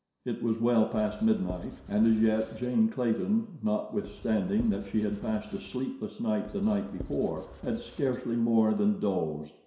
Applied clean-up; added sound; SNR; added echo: none; Writing; 18 dB; reverberation time 0.7 s.